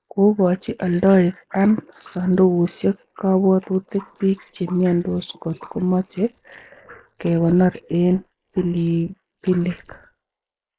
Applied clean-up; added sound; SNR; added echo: neural mask model Resemble Enhance denoiser.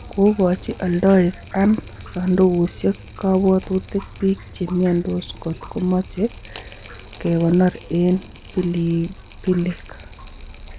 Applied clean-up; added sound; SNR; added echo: none; Drip; 17 dB; none.